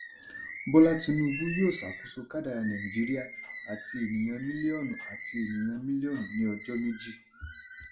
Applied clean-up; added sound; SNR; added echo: none; Bird; 12 dB; reverberation time 0.5 s.